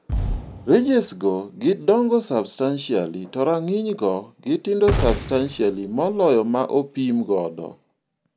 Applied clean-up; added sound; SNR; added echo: none; Gunshot, gunfire + Fireworks; 9 dB; none.